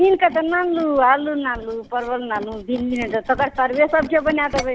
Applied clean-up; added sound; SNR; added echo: none; Tools; 16 dB; none.